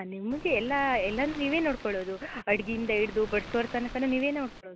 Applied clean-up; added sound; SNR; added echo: none; Waves, surf; 14 dB; none.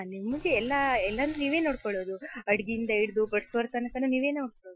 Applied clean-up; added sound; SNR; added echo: classical method Wiener filter.